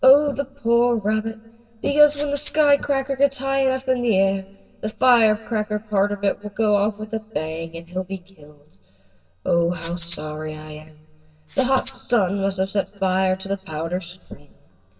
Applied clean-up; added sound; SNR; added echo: none; Rattle (instrument); 4 dB; reverberation time 1.6 s.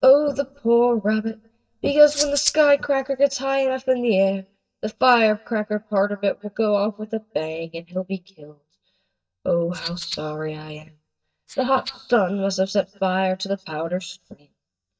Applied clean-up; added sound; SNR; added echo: neural mask model DeepFilterNet 3.